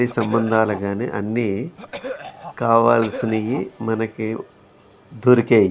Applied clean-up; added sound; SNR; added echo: none; Cough; 13 dB; none.